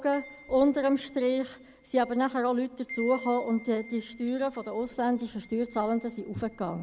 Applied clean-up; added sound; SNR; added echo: none; Wind chime; 20 dB; none.